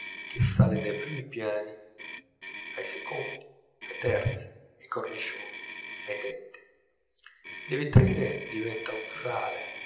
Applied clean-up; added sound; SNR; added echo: none; Motor vehicle (road); 12 dB; reverberation time 0.8 s.